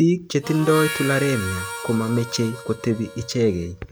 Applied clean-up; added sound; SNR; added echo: none; Harmonica; 11 dB; none.